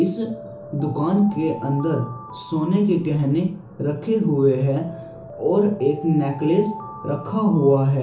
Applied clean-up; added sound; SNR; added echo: none; Alarm; 17 dB; reverberation time 0.8 s.